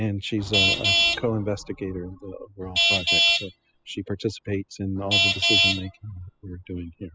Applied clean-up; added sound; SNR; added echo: classical method spectral subtraction.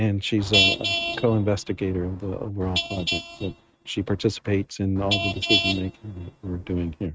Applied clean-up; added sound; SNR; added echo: neural mask model RNNoise.